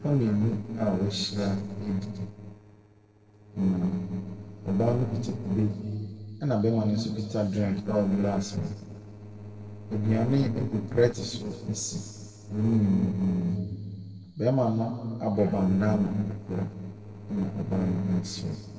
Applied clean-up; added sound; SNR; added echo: neural separator model SepFormer DNS4.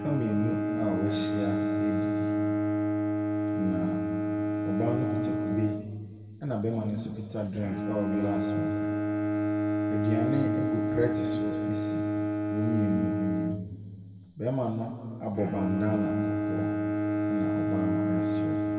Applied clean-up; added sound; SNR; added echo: none; Bowed string instrument; -3 dB; reverberation time 2.2 s.